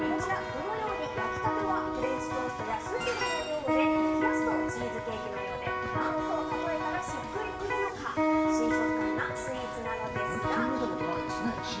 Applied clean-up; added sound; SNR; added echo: none; Electric guitar; -4 dB; reverberation time 2.7 s.